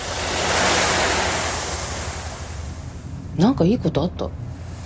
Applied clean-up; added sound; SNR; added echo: none; Waves, surf; 0 dB; none.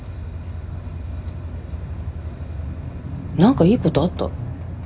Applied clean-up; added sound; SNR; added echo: none; none; none; none.